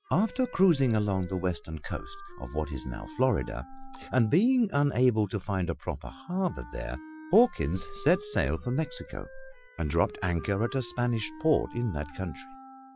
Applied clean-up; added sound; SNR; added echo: classical method Wiener filter.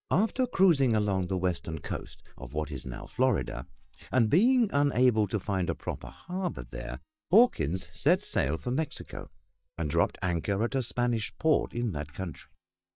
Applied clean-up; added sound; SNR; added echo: neural mask model DeepFilterNet 3.